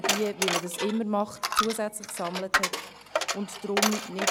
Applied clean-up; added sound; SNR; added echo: none; Coin (dropping); -1 dB; none.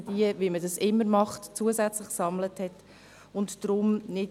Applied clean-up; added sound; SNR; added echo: none; none; none; none.